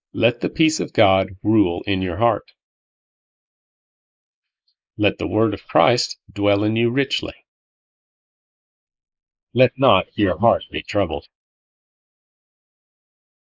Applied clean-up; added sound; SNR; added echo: neural mask model Resemble Enhance denoiser.